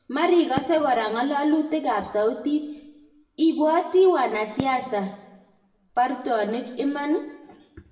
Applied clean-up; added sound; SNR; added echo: none; Fireworks; 19 dB; reverberation time 0.9 s.